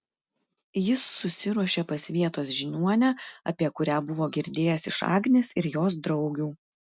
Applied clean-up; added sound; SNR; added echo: none; none; none; none.